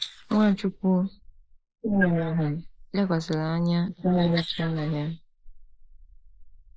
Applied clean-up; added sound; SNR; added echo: neural mask model Resemble Enhance denoiser.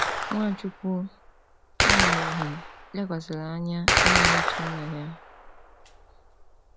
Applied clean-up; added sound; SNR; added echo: none; Gunshot, gunfire; -5 dB; none.